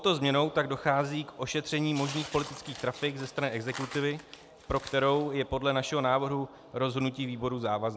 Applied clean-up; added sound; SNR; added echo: none; Tearing; 15 dB; none.